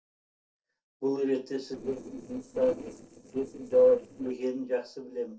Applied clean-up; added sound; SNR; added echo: neural separator model SepFormer DNS4.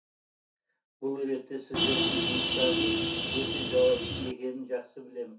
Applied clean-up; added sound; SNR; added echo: none; Vehicle horn, car horn, honking; -4 dB; reverberation time 0.3 s.